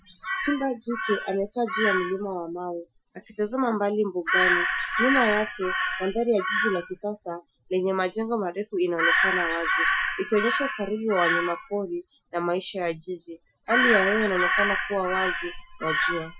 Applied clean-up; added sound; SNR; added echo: classical method Wiener filter.